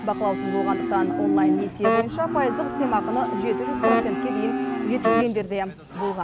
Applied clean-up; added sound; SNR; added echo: none; Wind instrument, woodwind instrument + Livestock, farm animals, working animals; -2 dB; none.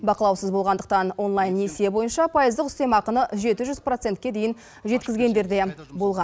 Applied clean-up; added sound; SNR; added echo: none; none; none; none.